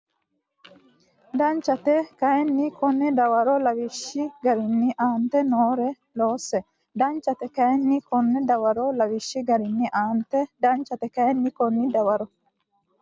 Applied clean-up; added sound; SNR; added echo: none; none; none; none.